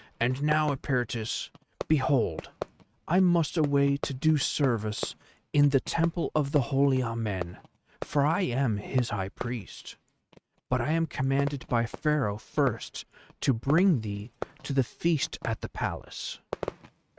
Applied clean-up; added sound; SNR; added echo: neural mask model RNNoise.